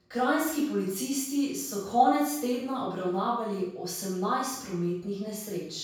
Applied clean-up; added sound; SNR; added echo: none; none; none; reverberation time 0.7 s.